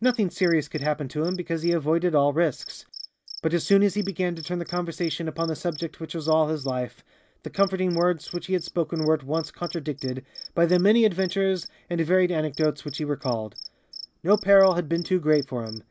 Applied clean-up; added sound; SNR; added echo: none; Cricket; 18 dB; none.